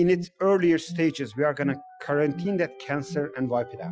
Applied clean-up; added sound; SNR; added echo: classical method Wiener filter.